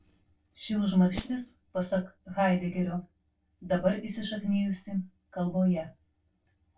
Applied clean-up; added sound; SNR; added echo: neural separator model SepFormer DNS4.